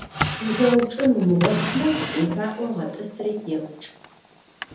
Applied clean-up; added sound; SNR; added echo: none; Drawer open or close; 7 dB; reverberation time 0.5 s.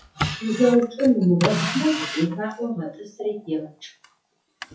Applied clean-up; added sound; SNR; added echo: classical method WPE with log-MMSE.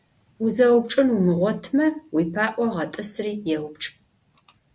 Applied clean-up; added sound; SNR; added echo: none; none; none; none.